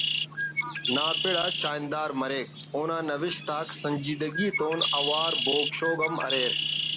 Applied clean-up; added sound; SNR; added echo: none; Bird; 1 dB; none.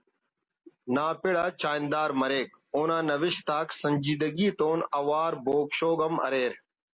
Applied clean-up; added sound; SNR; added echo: none; none; none; none.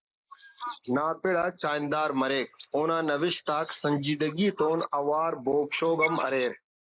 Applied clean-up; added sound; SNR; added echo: neural mask model Resemble Enhance denoiser.